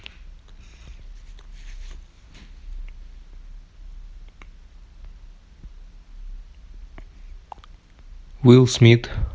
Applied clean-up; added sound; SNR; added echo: none; none; none; none.